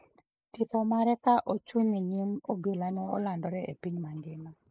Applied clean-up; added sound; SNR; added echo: neural mask model Resemble Enhance denoiser.